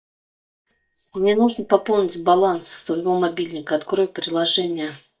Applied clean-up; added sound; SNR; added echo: neural mask model DeepFilterNet 3.